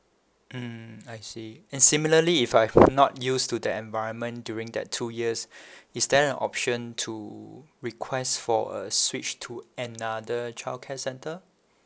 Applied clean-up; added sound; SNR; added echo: none; none; none; none.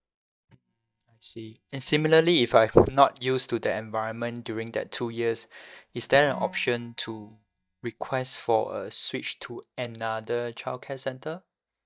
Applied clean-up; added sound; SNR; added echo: neural mask model DeepFilterNet 3.